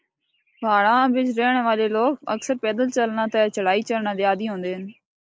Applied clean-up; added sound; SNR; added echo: neural mask model Resemble Enhance denoiser.